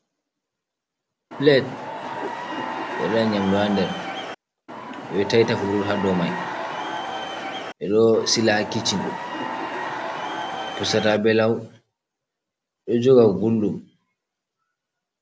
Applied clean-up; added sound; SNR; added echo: none; Crowd / Cheering; 6 dB; none.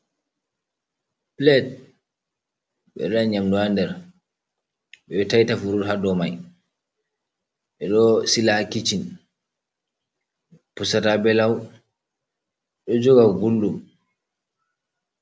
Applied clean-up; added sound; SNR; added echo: none; none; none; none.